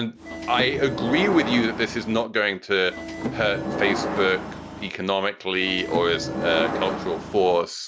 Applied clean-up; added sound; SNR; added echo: none; Subway, metro, underground / Sliding door; 5 dB; none.